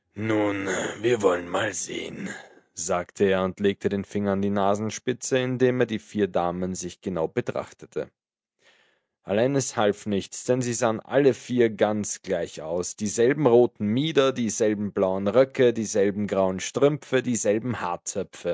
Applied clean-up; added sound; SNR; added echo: none; none; none; none.